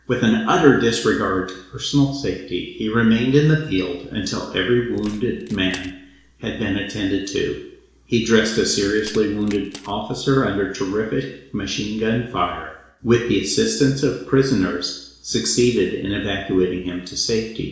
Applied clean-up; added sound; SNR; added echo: neural separator model SepFormer DNS4.